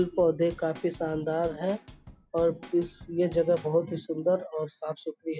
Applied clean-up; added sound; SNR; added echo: none; Drum / Drum kit; 20 dB; none.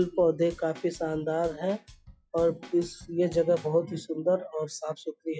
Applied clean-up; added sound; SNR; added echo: classical method log-MMSE.